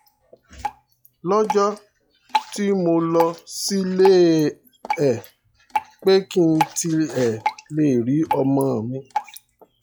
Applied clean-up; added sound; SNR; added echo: classical method log-MMSE.